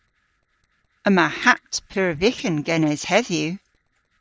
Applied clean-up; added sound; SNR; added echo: neural separator model SepFormer DNS4.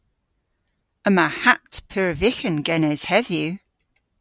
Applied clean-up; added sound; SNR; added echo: none; none; none; none.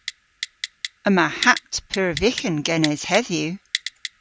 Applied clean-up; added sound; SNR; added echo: none; Typing; 10 dB; none.